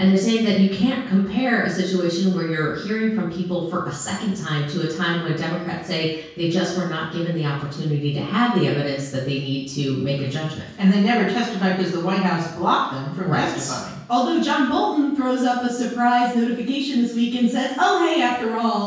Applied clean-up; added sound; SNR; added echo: none; none; none; reverberation time 0.6 s.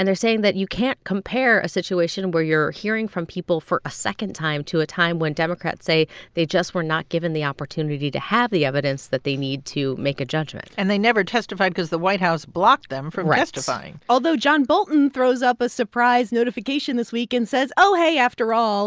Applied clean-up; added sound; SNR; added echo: none; none; none; none.